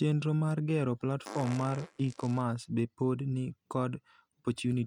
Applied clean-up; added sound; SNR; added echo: neural mask model RNNoise.